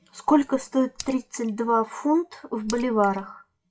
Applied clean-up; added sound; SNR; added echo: classical method WPE with log-MMSE.